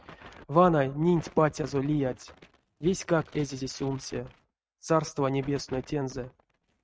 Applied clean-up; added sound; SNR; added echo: neural mask model RNNoise.